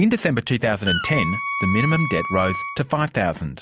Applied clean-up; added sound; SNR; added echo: none; Wind instrument, woodwind instrument; 5 dB; none.